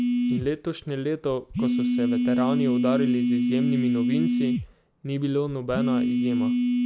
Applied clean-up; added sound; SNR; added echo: none; Telephone; -5 dB; none.